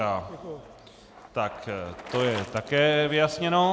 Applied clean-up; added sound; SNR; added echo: none; Bicycle; 17 dB; none.